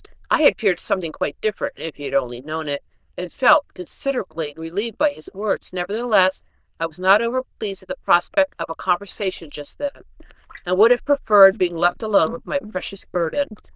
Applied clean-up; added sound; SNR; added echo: neural diffusion model UNIVERSE++.